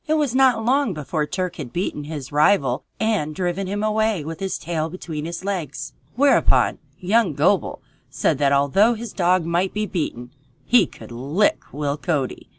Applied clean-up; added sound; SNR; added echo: none; none; none; none.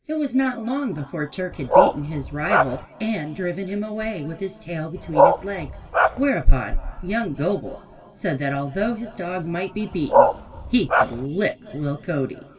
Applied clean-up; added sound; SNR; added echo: none; Bark; -4 dB; reverberation time 2.3 s.